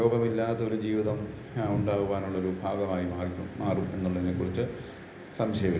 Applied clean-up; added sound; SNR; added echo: none; none; none; reverberation time 0.8 s.